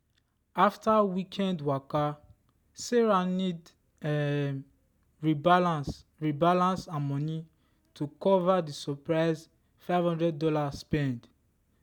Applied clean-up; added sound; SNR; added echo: none; none; none; none.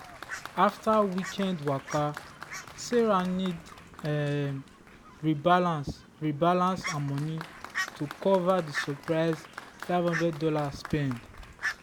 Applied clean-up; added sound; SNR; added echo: none; Applause + Fowl; 12 dB; none.